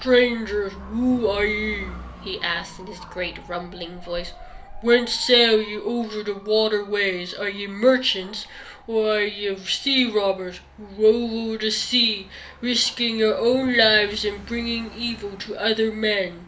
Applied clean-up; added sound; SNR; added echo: none; Motorcycle / Dog; 19 dB; reverberation time 0.3 s.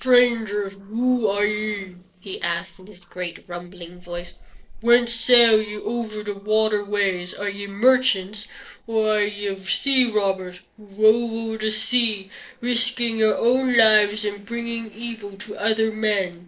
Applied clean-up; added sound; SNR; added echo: neural separator model SepFormer DNS4.